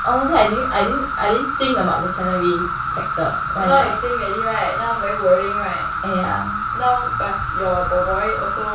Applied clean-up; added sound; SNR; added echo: none; Insect; 2 dB; reverberation time 0.2 s.